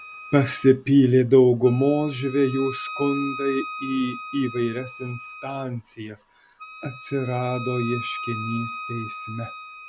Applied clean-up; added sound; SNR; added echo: none; Wind instrument, woodwind instrument; 13 dB; none.